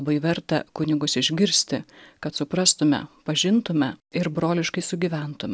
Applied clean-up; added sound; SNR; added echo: none; none; none; none.